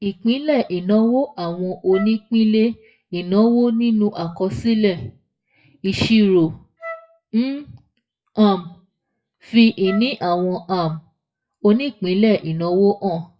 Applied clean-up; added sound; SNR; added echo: classical method WPE with log-MMSE.